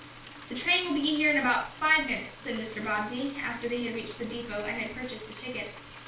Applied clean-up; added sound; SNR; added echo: none; Frying (food); 17 dB; reverberation time 0.4 s.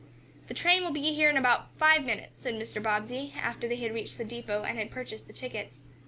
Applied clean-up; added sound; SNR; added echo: none; none; none; none.